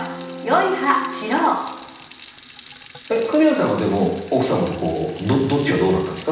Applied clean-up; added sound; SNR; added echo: none; Sink (filling or washing) / Water tap, faucet; 14 dB; reverberation time 0.9 s.